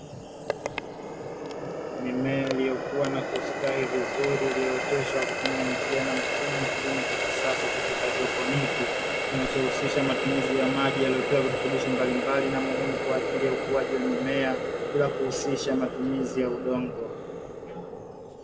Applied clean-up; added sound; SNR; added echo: none; Water tap, faucet; 0 dB; reverberation time 0.9 s.